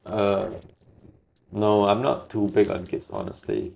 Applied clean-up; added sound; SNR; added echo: neural separator model SepFormer DNS4.